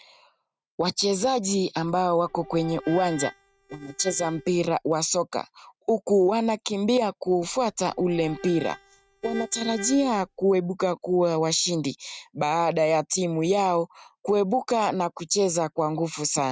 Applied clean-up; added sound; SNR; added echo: neural mask model RNNoise.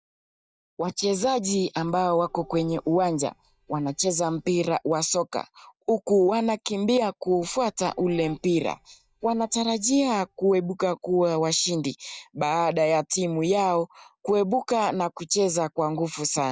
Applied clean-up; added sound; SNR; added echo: neural mask model DeepFilterNet 3.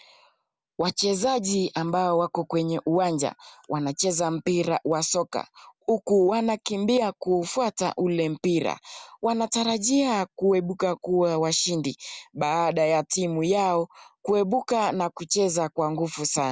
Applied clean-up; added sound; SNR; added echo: none; none; none; none.